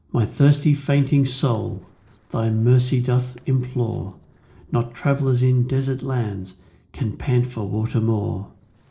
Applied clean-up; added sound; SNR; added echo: neural separator model SepFormer DNS4.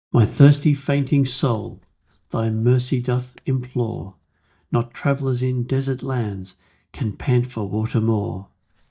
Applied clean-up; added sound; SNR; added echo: neural mask model DeepFilterNet 3.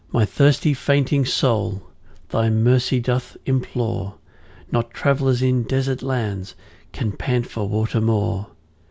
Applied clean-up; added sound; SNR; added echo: none; none; none; none.